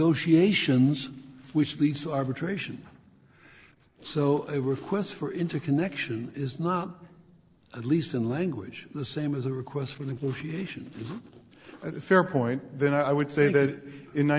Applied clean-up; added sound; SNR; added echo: neural separator model SepFormer DNS4.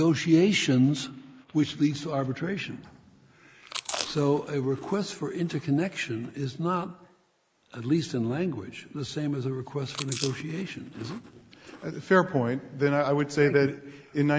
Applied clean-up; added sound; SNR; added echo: neural mask model Resemble Enhance denoiser.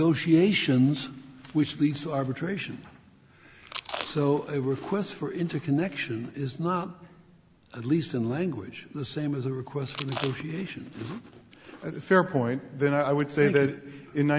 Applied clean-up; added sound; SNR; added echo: none; Chewing, mastication; 13 dB; none.